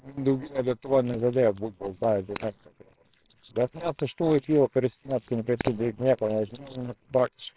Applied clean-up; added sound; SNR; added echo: neural separator model SepFormer WHAMR!.